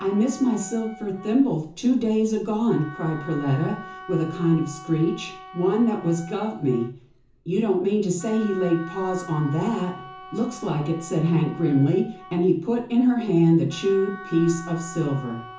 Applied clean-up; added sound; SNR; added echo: none; Wind instrument, woodwind instrument; 18 dB; reverberation time 0.6 s.